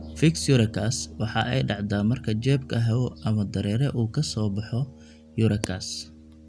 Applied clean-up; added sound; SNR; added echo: none; Brass instrument; 18 dB; none.